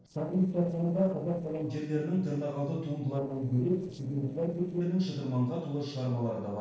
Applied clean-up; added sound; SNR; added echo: neural separator model SepFormer DNS4.